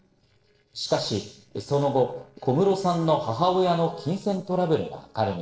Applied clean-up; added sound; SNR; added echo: neural separator model SepFormer DNS4.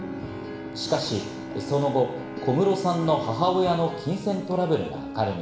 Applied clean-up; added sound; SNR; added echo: none; Bowed string instrument; 13 dB; reverberation time 0.9 s.